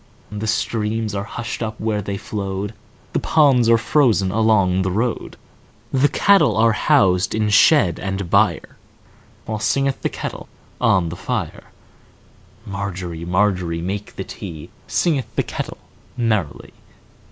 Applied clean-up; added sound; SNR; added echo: none; none; none; none.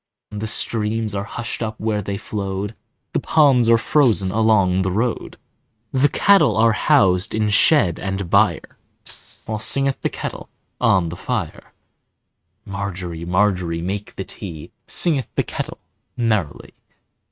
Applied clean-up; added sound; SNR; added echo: neural mask model RNNoise.